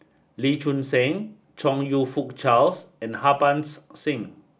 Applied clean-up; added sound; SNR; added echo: none; none; none; none.